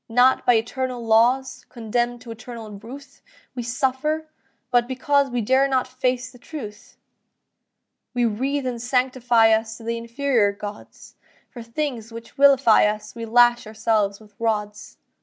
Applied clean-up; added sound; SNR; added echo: none; none; none; none.